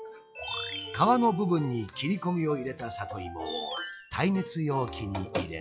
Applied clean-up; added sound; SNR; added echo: classical method log-MMSE.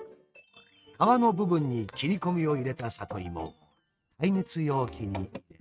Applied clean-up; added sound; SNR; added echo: neural mask model RNNoise.